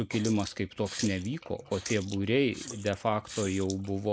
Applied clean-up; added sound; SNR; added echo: neural mask model Resemble Enhance denoiser.